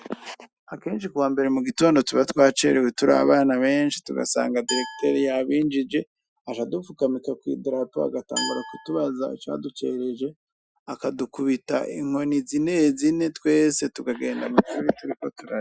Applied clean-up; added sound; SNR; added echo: classical method Wiener filter.